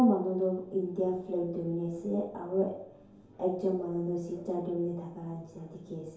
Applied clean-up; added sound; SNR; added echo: none; none; none; reverberation time 2.4 s.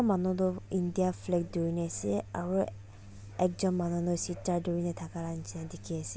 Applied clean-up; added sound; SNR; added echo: none; none; none; none.